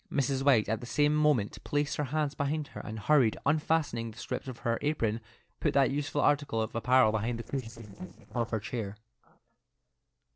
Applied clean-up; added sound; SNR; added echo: neural separator model SepFormer DNS4.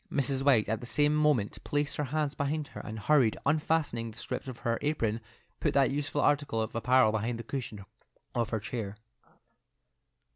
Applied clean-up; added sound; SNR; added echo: none; none; none; none.